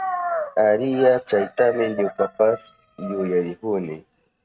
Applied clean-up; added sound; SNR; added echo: neural mask model RNNoise.